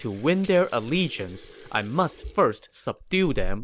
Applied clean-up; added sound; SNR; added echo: none; Sink (filling or washing) / Water tap, faucet; 9 dB; none.